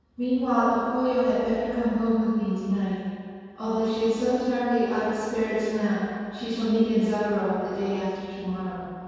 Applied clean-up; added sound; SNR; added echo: none; none; none; reverberation time 2.1 s.